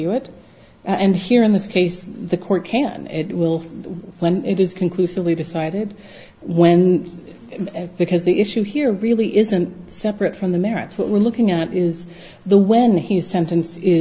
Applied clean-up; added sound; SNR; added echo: none; none; none; none.